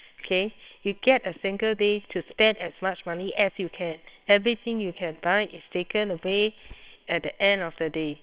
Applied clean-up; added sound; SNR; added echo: neural separator model SepFormer WHAMR!.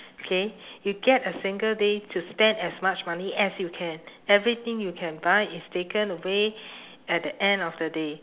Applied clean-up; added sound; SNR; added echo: none; none; none; none.